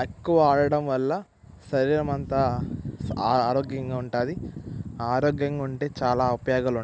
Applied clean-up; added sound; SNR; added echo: none; none; none; none.